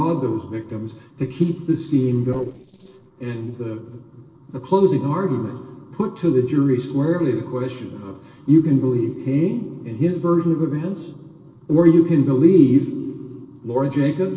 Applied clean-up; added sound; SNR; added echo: neural separator model SepFormer DNS4.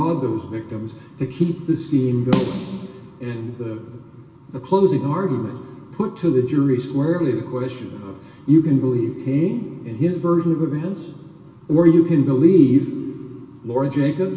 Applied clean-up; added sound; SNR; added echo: none; Snare drum; 8 dB; reverberation time 0.2 s.